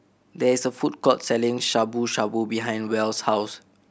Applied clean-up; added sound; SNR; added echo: none; none; none; none.